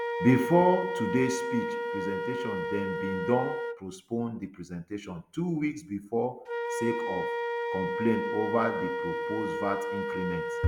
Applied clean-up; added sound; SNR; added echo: none; Wind instrument, woodwind instrument; 3 dB; none.